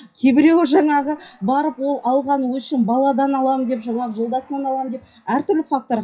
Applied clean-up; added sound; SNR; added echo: classical method WPE with log-MMSE.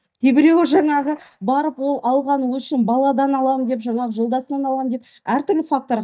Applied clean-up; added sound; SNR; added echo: neural mask model DeepFilterNet 3.